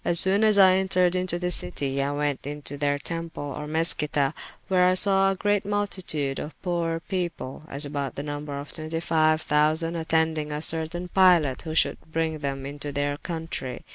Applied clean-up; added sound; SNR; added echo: none; none; none; none.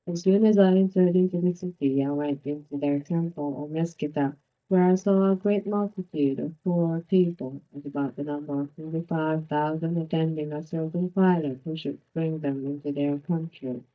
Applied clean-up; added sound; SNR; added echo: neural mask model DeepFilterNet 3.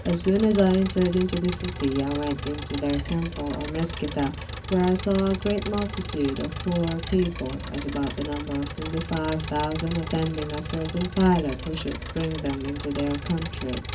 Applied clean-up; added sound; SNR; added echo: none; Engine; 7 dB; reverberation time 0.4 s.